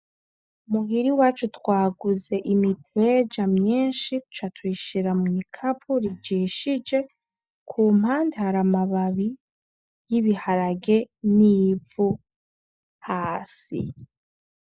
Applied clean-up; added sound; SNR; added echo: neural mask model DeepFilterNet 3.